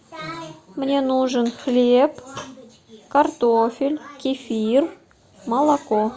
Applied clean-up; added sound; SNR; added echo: none; none; none; none.